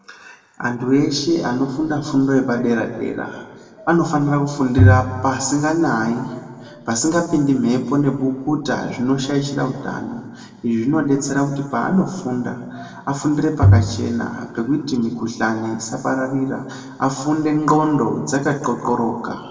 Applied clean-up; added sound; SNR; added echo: none; Bowed string instrument; -2 dB; reverberation time 1.5 s.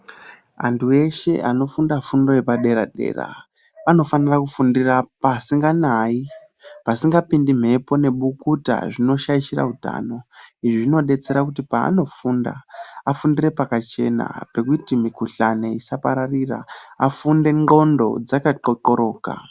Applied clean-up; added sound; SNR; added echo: none; none; none; none.